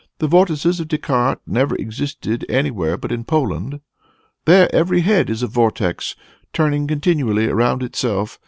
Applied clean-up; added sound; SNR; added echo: none; none; none; none.